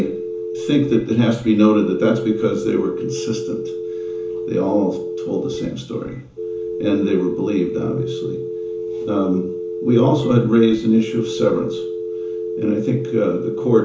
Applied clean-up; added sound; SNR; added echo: none; Telephone; 6 dB; reverberation time 0.7 s.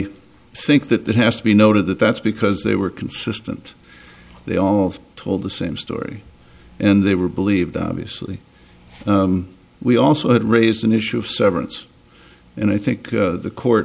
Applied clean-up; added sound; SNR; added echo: none; none; none; none.